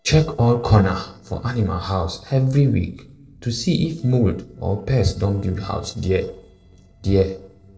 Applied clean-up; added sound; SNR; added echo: neural separator model SepFormer DNS4.